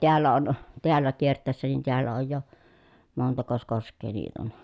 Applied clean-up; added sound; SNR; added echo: none; none; none; none.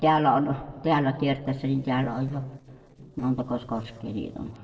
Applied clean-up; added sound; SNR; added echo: neural separator model SepFormer DNS4.